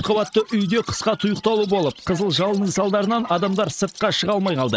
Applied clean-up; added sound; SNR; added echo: neural mask model RNNoise.